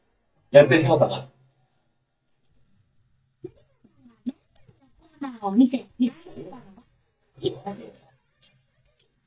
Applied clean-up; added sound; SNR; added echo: neural mask model DeepFilterNet 3.